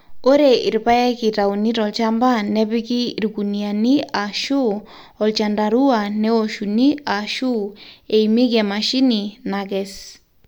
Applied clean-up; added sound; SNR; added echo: none; none; none; none.